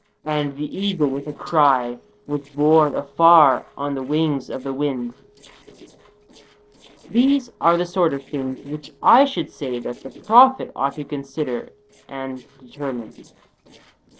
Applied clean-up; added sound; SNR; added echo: neural separator model SepFormer DNS4.